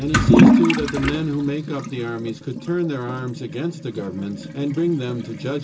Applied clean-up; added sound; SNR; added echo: none; Toilet flush / Liquid; -3 dB; reverberation time 0.2 s.